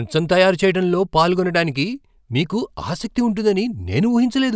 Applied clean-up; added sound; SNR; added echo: none; none; none; none.